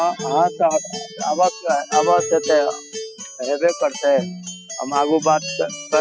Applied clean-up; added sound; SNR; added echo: classical method spectral subtraction.